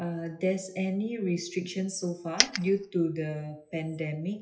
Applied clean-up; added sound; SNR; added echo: classical method WPE with log-MMSE.